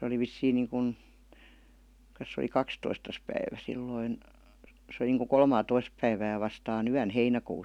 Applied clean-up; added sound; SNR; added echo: none; none; none; none.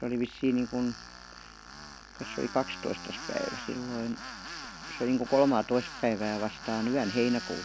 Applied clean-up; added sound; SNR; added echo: none; Tools; 11 dB; none.